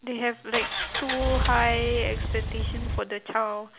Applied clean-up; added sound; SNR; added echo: none; Engine; -1 dB; none.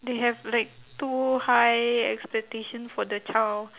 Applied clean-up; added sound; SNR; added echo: none; none; none; none.